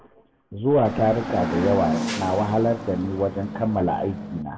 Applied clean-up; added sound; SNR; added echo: none; Hiss / Bus / Engine; 6 dB; reverberation time 1.5 s.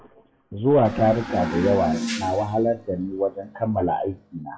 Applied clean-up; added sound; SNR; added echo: classical method WPE with log-MMSE.